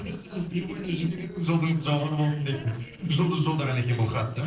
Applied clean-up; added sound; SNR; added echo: neural separator model SepFormer DNS4.